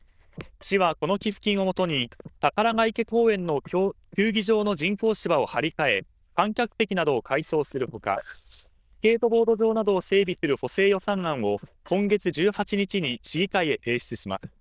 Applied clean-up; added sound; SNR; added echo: neural diffusion model UNIVERSE++.